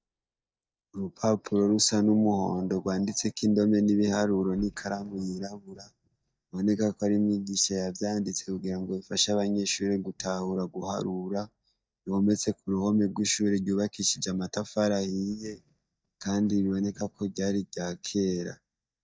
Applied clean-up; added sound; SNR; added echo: neural mask model DeepFilterNet 3.